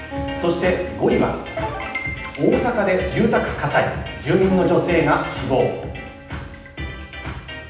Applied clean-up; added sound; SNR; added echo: none; Acoustic guitar; 15 dB; reverberation time 0.9 s.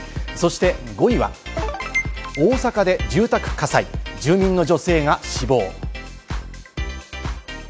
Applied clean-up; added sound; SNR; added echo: none; none; none; none.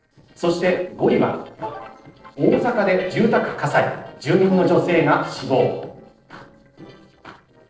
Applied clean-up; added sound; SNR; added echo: neural separator model SepFormer DNS4.